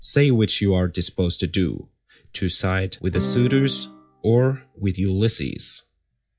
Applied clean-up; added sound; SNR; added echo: classical method log-MMSE.